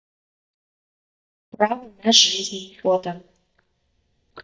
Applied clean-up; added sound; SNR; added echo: neural mask model DeepFilterNet 3.